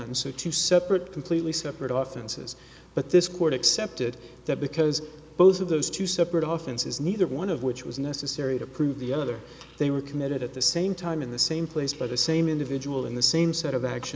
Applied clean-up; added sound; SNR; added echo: none; none; none; none.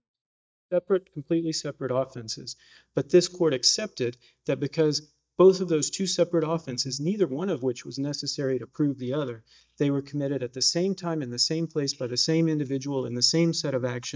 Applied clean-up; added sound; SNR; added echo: neural mask model DeepFilterNet 3.